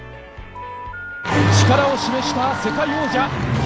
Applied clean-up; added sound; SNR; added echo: none; Telephone; 12 dB; none.